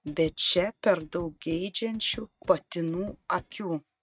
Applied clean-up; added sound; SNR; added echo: neural mask model RNNoise.